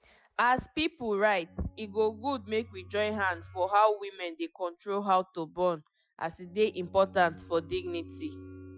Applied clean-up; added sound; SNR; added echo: classical method Wiener filter.